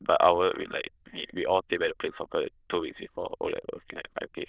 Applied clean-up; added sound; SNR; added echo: neural diffusion model UNIVERSE++.